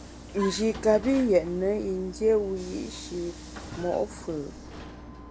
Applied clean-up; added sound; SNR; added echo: none; Vehicle; 13 dB; none.